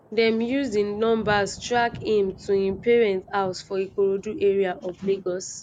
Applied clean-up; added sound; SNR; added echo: none; Thunder; 20 dB; none.